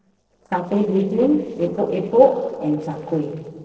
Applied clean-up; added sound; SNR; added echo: neural separator model SepFormer DNS4.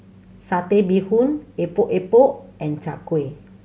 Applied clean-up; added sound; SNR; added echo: none; none; none; none.